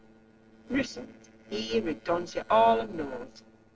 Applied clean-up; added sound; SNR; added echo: neural separator model SepFormer DNS4.